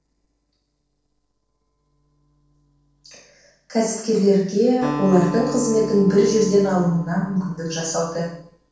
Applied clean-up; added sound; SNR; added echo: neural separator model SepFormer DNS4.